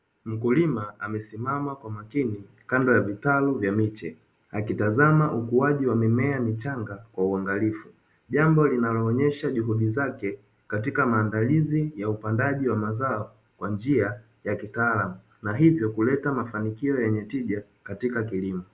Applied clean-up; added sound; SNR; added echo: none; none; none; none.